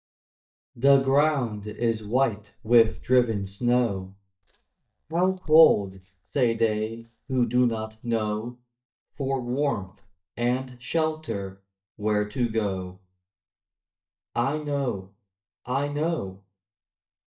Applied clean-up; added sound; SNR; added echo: neural mask model DeepFilterNet 3.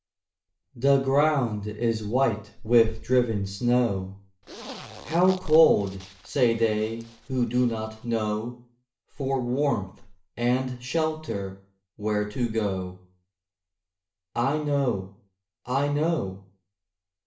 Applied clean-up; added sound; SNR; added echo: none; Zipper (clothing); 18 dB; reverberation time 0.4 s.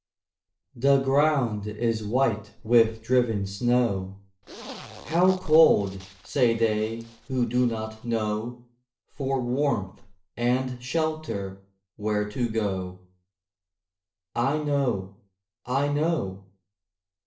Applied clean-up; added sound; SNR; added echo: neural separator model SepFormer DNS4.